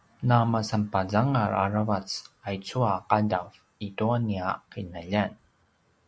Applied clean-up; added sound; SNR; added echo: none; none; none; none.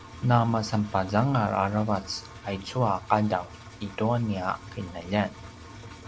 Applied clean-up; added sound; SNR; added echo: none; Engine; 17 dB; none.